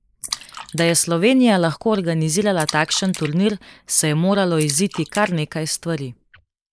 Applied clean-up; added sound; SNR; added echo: neural mask model Resemble Enhance denoiser.